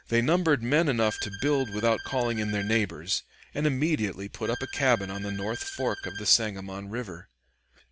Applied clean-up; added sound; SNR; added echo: none; Bowed string instrument; 13 dB; none.